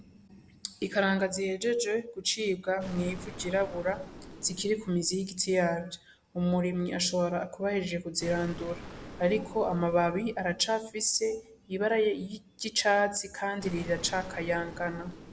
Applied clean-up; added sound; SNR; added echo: none; Explosion; 17 dB; none.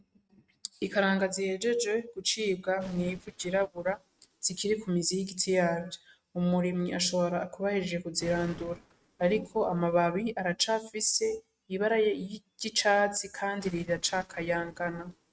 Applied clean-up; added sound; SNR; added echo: neural mask model RNNoise.